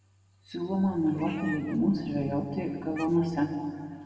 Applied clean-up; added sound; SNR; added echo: none; Meow; 18 dB; reverberation time 2.1 s.